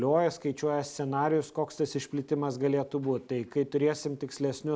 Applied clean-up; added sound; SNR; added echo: none; none; none; none.